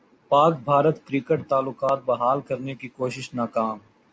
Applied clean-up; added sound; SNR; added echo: none; none; none; none.